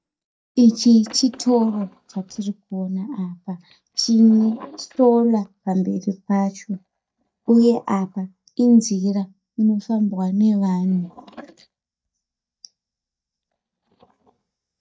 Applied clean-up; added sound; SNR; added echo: neural mask model DeepFilterNet 3.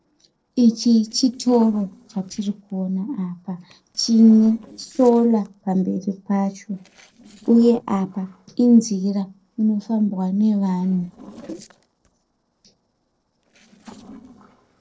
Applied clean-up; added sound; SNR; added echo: neural separator model SepFormer DNS4.